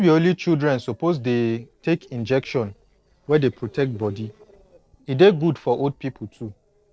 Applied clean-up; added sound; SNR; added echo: neural separator model SepFormer DNS4.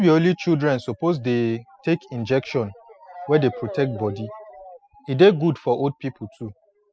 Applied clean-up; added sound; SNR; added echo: classical method spectral subtraction.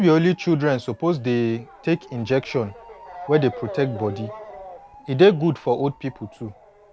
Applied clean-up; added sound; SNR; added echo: none; Motor vehicle (road) / Siren; 18 dB; none.